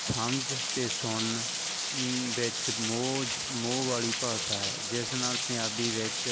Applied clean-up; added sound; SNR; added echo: none; Rain; -1 dB; none.